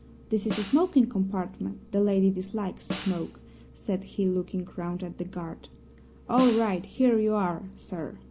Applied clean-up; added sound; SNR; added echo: none; Snare drum; 13 dB; none.